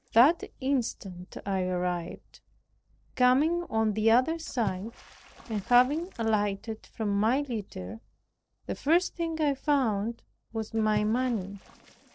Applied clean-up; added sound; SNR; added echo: neural separator model SepFormer DNS4.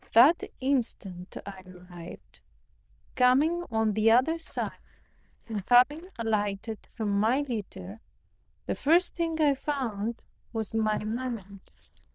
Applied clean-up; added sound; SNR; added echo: neural diffusion model UNIVERSE++.